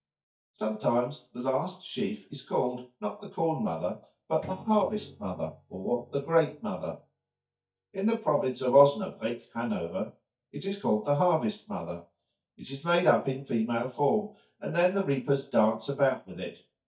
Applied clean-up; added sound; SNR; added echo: neural mask model DeepFilterNet 3.